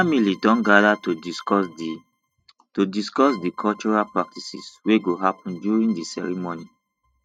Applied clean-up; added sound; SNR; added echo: neural mask model RNNoise.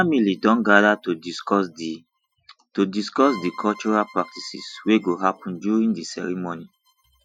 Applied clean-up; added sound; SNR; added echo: classical method Wiener filter.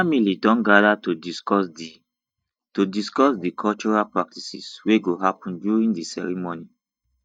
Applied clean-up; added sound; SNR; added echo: neural mask model DeepFilterNet 3.